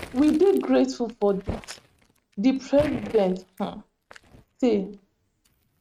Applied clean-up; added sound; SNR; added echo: neural mask model RNNoise.